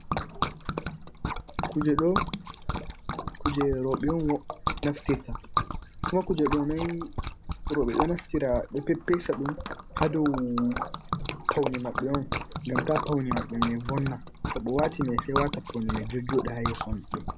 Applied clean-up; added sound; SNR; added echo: none; Liquid; 3 dB; none.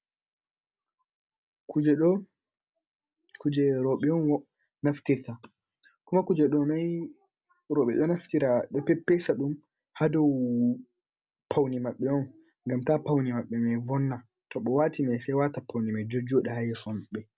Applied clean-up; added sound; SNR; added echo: none; none; none; none.